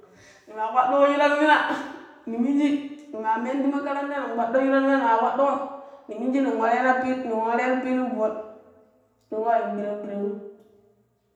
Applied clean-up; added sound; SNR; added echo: none; none; none; reverberation time 0.8 s.